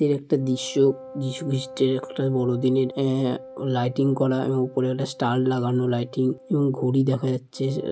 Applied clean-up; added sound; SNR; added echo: none; Wind instrument, woodwind instrument; 18 dB; none.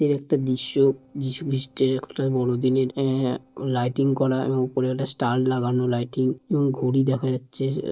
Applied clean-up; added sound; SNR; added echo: neural separator model SepFormer DNS4.